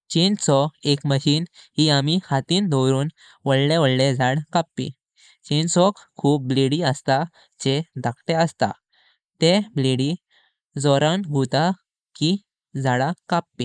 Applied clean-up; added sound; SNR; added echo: neural mask model Resemble Enhance denoiser.